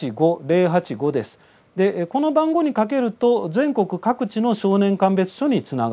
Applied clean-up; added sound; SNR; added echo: none; none; none; none.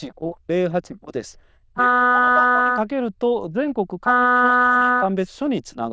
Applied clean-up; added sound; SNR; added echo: neural diffusion model UNIVERSE++.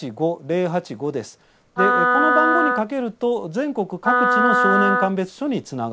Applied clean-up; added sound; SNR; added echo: none; Wind instrument, woodwind instrument; -3 dB; none.